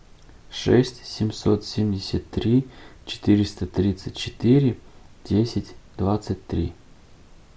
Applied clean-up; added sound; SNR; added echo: none; none; none; none.